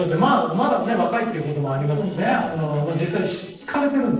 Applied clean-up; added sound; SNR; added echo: neural separator model SepFormer DNS4.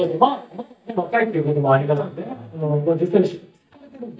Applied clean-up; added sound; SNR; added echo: neural mask model DeepFilterNet 3.